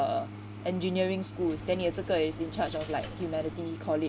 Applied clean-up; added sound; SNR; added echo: none; Coin (dropping); 15 dB; none.